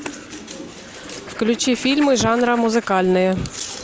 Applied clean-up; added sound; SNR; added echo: none; Writing + Zipper (clothing); 19 dB; none.